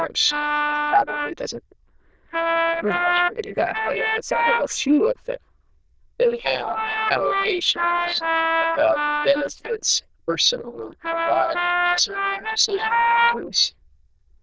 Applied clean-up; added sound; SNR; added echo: neural diffusion model UNIVERSE++.